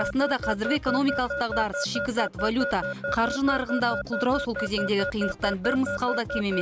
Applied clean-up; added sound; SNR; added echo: none; Alarm / Keyboard (musical); 5 dB; none.